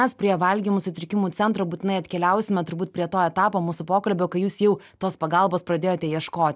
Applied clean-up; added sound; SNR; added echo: none; none; none; none.